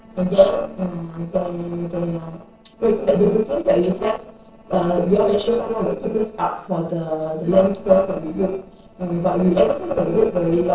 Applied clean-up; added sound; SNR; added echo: neural separator model SepFormer DNS4.